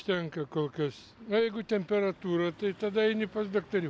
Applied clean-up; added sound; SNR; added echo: none; none; none; none.